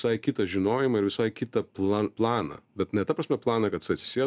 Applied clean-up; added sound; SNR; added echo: none; none; none; none.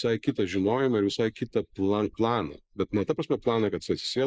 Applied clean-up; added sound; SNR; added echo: neural mask model Resemble Enhance denoiser.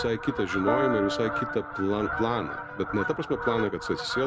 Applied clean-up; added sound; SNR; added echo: none; Piano + Fowl; 3 dB; none.